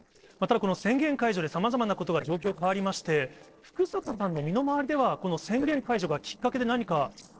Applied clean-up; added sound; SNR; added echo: neural separator model SepFormer DNS4.